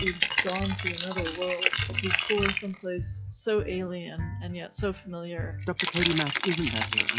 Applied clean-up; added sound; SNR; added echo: classical method log-MMSE.